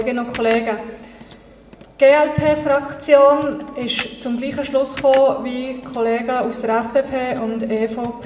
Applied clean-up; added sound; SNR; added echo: none; Computer keyboard; 20 dB; reverberation time 1.4 s.